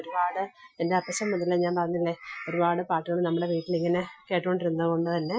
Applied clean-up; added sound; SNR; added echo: classical method Wiener filter.